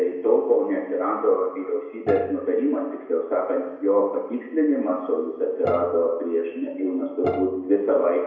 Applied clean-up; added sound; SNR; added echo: none; Bowed string instrument; 12 dB; reverberation time 1.0 s.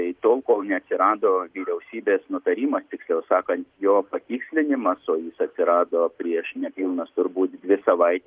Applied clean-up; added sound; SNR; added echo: none; none; none; none.